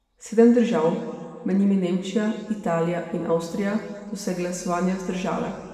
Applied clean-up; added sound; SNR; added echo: none; none; none; reverberation time 1.8 s.